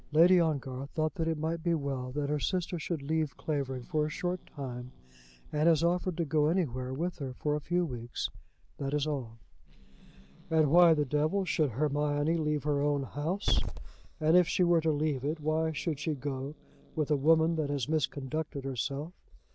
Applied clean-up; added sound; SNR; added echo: none; Growling / Hiss; 13 dB; none.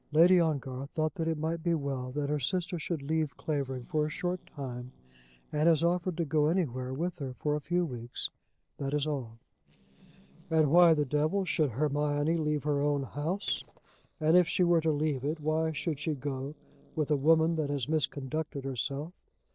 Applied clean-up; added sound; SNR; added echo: neural separator model SepFormer DNS4.